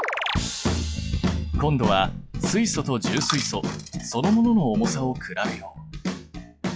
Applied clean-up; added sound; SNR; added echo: classical method log-MMSE.